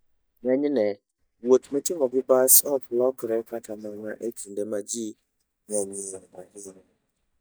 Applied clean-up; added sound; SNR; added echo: neural mask model DeepFilterNet 3.